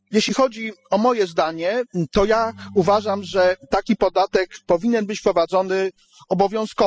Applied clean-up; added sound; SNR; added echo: classical method spectral subtraction.